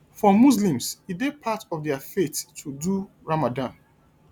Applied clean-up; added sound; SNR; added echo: none; none; none; none.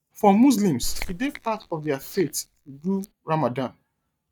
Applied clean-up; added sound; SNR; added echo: neural mask model DeepFilterNet 3.